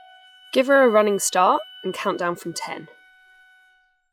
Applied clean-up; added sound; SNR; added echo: classical method log-MMSE.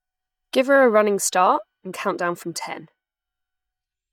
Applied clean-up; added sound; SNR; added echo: neural mask model DeepFilterNet 3.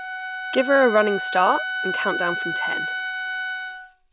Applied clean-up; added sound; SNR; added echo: none; Wind instrument, woodwind instrument; 4 dB; none.